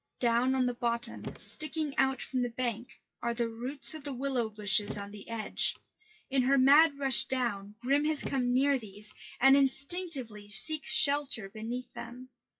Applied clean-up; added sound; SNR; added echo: classical method WPE with log-MMSE.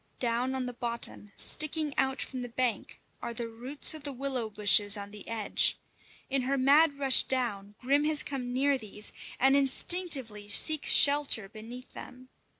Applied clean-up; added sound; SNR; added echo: none; none; none; none.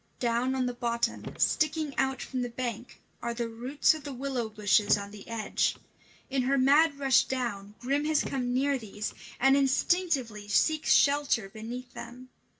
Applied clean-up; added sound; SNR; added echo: none; Car; 19 dB; reverberation time 0.1 s.